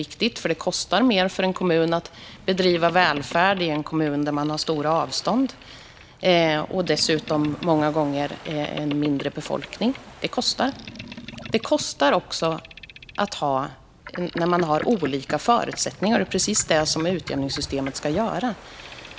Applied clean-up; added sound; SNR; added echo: none; Boat, Water vehicle; 17 dB; none.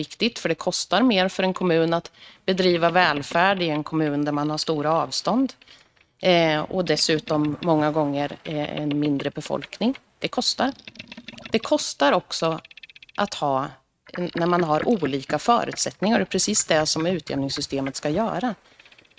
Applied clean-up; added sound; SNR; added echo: neural mask model RNNoise.